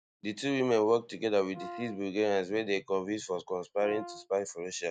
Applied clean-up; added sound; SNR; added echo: neural mask model RNNoise.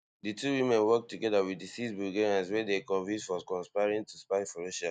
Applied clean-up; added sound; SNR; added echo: none; none; none; none.